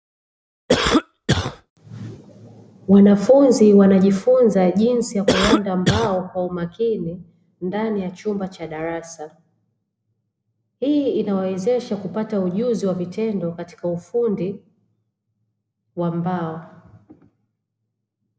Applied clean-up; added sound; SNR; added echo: none; Cough; -1 dB; none.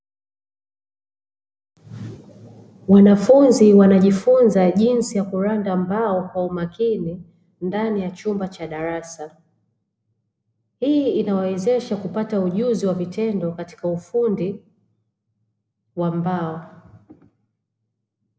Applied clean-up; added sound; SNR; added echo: none; none; none; none.